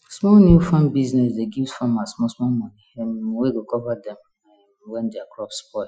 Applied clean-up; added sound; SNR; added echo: classical method Wiener filter.